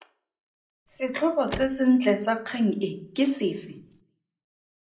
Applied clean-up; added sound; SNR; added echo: none; Car; 17 dB; reverberation time 0.5 s.